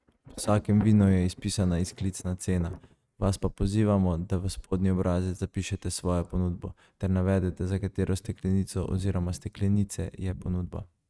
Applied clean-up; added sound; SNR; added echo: neural mask model RNNoise.